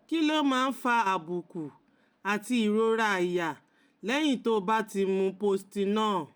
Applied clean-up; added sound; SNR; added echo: none; none; none; none.